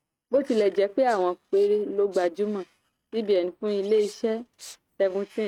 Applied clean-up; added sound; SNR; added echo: neural mask model RNNoise.